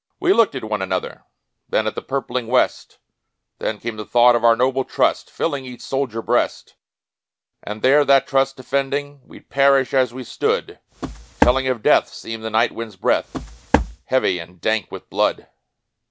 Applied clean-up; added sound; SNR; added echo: none; Walk, footsteps; 2 dB; none.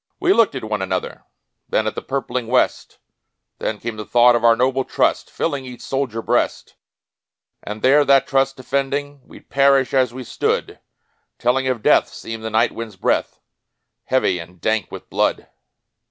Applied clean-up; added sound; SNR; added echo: none; none; none; none.